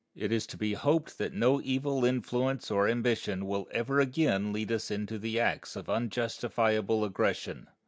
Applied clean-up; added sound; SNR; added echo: none; none; none; none.